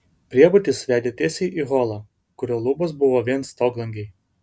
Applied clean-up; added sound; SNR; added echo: none; none; none; none.